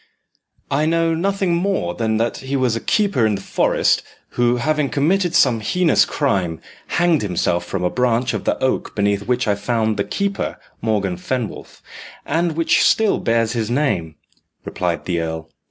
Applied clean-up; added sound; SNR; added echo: none; none; none; none.